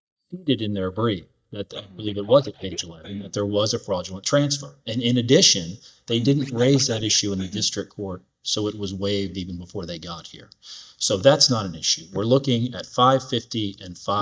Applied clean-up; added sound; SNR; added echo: neural mask model DeepFilterNet 3.